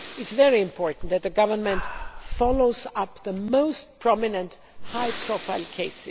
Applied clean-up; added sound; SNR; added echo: none; Breathing; 10 dB; none.